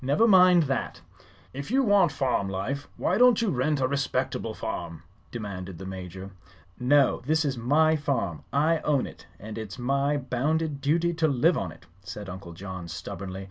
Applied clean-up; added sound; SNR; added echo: none; none; none; none.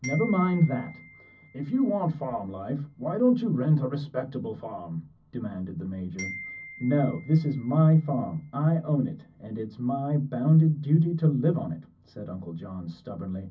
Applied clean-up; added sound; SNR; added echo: none; Glockenspiel; 19 dB; reverberation time 0.4 s.